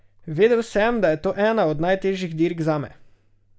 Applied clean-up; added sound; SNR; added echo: none; none; none; none.